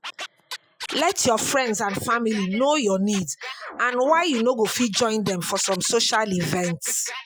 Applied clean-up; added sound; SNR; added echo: classical method Wiener filter.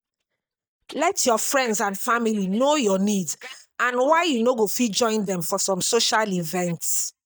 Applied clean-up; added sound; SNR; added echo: neural mask model DeepFilterNet 3.